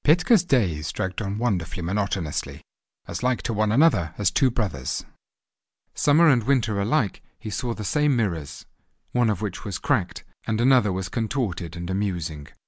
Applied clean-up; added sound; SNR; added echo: none; none; none; none.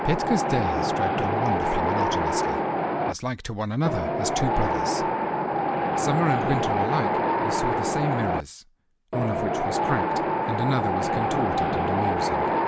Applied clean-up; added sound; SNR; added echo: none; Wind; -4 dB; none.